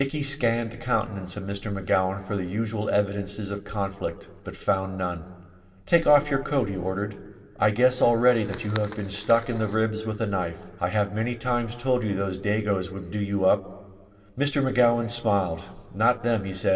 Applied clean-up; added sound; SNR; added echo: neural separator model SepFormer DNS4.